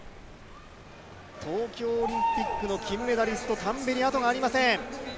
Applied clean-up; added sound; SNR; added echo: none; Rain; 18 dB; none.